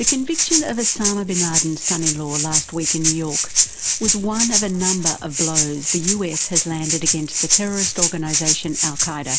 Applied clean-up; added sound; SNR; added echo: none; Rattle (instrument); -4 dB; none.